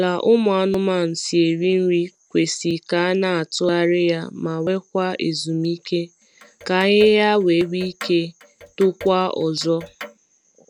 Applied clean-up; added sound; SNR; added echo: none; Clock; 20 dB; none.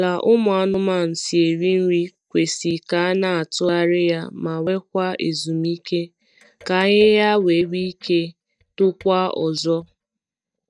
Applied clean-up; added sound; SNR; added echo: neural mask model DeepFilterNet 3.